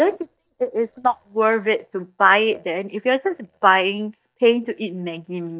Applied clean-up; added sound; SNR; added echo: neural mask model DeepFilterNet 3.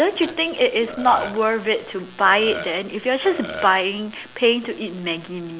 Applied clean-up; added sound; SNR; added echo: none; Burping, eructation; 13 dB; none.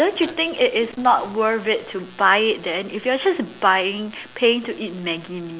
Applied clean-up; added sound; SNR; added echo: none; none; none; none.